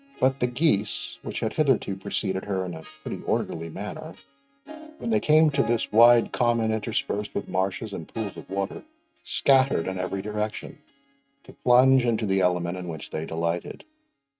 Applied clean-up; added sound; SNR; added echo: neural mask model RNNoise.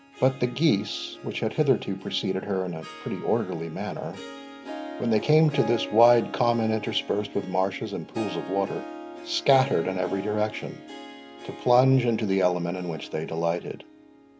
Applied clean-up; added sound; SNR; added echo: none; Harp; 14 dB; none.